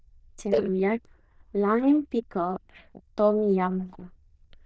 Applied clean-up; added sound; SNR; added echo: neural diffusion model UNIVERSE++.